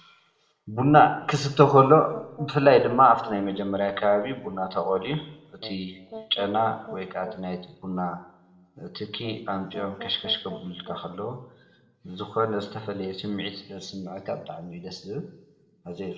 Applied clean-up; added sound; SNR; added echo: none; Brass instrument; 17 dB; reverberation time 0.6 s.